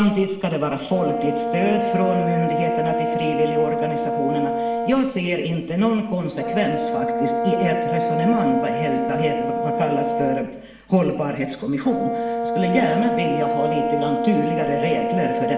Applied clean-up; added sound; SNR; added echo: none; Brass instrument; 1 dB; reverberation time 0.8 s.